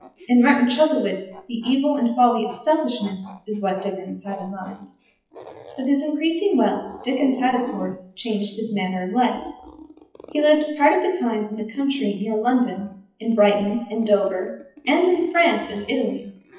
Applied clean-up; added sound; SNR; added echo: classical method WPE with log-MMSE.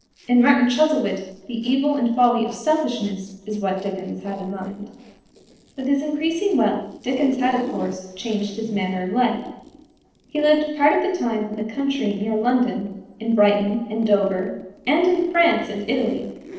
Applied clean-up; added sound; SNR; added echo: neural separator model SepFormer DNS4.